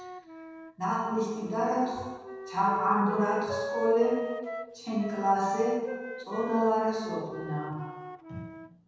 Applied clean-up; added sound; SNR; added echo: none; Wind instrument, woodwind instrument; 10 dB; reverberation time 1.2 s.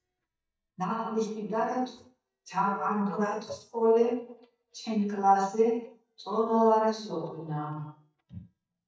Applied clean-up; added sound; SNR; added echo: neural mask model DeepFilterNet 3.